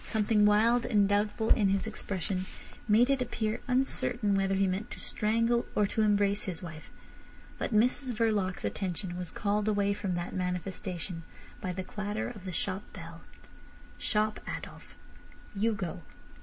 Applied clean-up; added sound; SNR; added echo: none; none; none; none.